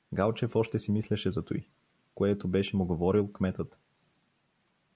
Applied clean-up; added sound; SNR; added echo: none; none; none; none.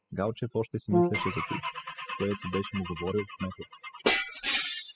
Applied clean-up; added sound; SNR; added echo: classical method spectral subtraction.